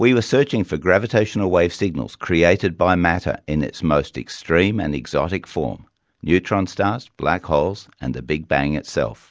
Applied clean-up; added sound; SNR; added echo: none; none; none; none.